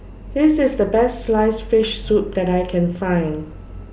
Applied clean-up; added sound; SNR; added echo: none; none; none; none.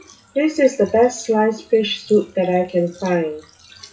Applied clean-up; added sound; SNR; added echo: classical method WPE with log-MMSE.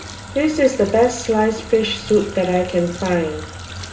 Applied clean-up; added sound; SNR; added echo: none; Water tap, faucet; 17 dB; reverberation time 0.2 s.